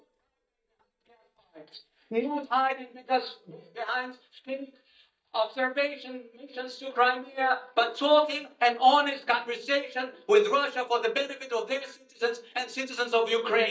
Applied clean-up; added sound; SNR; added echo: neural mask model DeepFilterNet 3.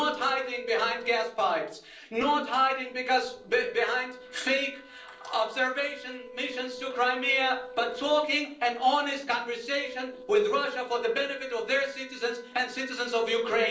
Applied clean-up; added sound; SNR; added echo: neural separator model SepFormer DNS4.